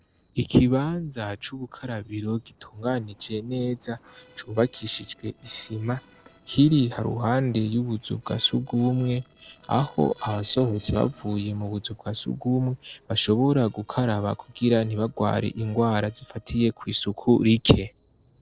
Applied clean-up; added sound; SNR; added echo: neural separator model SepFormer DNS4.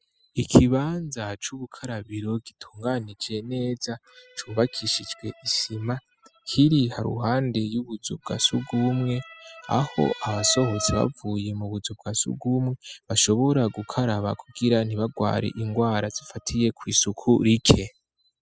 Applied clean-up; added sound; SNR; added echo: classical method spectral subtraction.